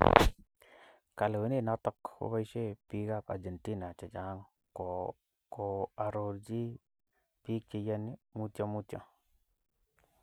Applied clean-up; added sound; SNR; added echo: none; none; none; none.